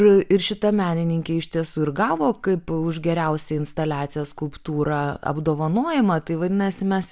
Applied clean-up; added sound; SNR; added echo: none; none; none; none.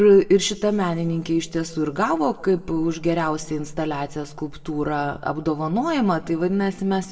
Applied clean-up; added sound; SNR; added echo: none; none; none; reverberation time 1.0 s.